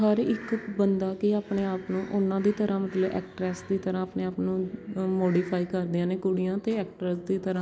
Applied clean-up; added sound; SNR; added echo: none; none; none; none.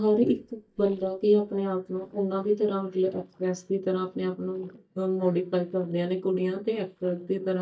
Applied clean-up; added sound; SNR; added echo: neural mask model DeepFilterNet 3.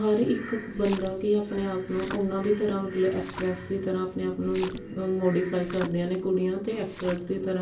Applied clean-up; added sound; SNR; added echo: none; Splash, splatter; 16 dB; reverberation time 0.3 s.